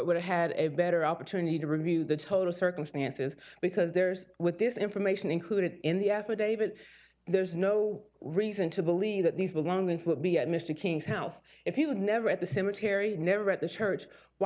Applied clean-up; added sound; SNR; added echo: none; none; none; none.